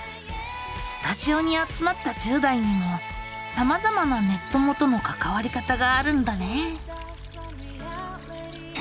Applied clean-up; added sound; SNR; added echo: none; none; none; none.